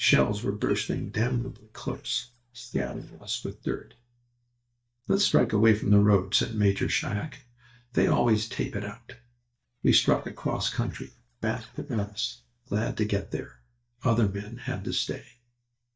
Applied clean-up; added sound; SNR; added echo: neural mask model DeepFilterNet 3.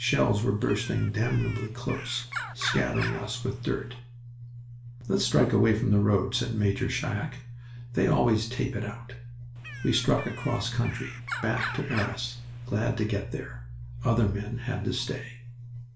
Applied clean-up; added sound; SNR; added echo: none; Bird; 11 dB; reverberation time 0.4 s.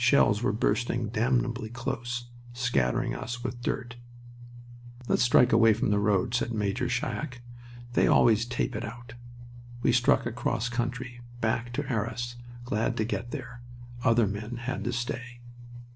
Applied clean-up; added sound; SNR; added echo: none; none; none; none.